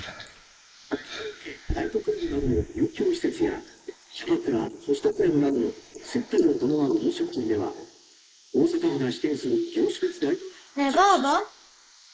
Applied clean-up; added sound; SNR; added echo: neural mask model Resemble Enhance denoiser.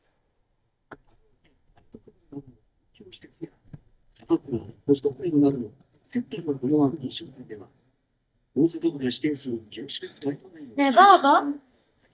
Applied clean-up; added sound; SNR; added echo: neural mask model DeepFilterNet 3.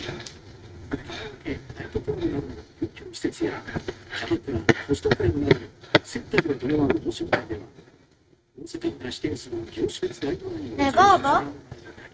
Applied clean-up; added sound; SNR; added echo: neural mask model RNNoise.